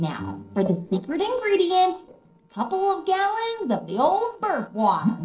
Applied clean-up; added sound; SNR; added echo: neural separator model SepFormer DNS4.